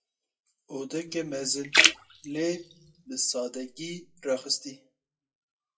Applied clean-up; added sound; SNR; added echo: classical method WPE with log-MMSE.